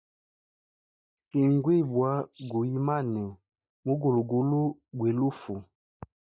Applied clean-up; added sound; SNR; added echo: neural mask model DeepFilterNet 3.